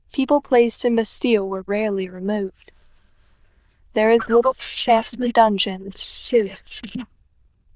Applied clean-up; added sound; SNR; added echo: neural diffusion model UNIVERSE++.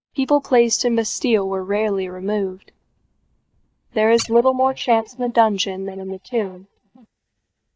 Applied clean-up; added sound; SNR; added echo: neural mask model DeepFilterNet 3.